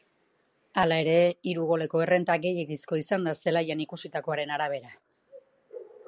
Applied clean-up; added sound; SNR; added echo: none; none; none; none.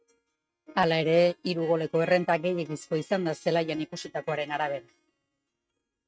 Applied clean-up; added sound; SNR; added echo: neural mask model RNNoise.